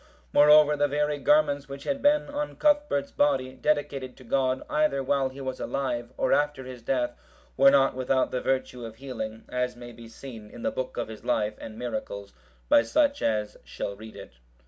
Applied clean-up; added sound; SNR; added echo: none; none; none; none.